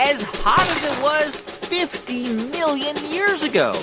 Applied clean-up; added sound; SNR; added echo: none; Shatter; 10 dB; none.